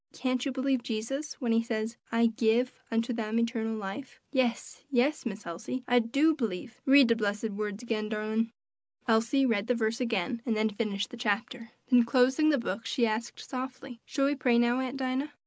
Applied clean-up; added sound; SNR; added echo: none; none; none; none.